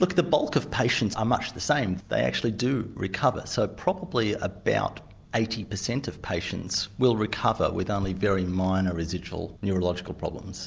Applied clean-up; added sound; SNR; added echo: none; none; none; none.